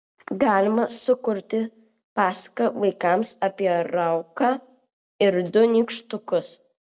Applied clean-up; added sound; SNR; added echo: none; none; none; none.